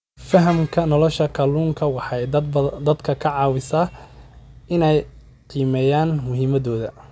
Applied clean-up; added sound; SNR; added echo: none; none; none; none.